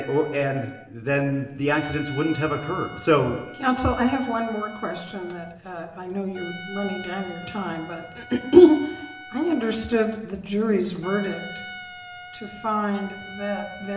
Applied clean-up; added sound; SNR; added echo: none; Trumpet; 16 dB; reverberation time 0.9 s.